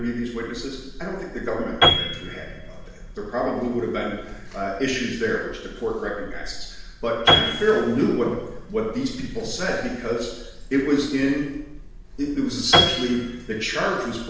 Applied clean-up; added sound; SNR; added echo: none; Piano; 3 dB; reverberation time 1.0 s.